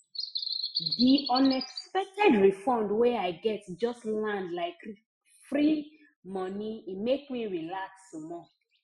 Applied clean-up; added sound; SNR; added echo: classical method Wiener filter.